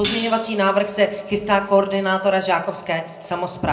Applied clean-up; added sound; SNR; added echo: none; Hi-hat; 13 dB; reverberation time 0.4 s.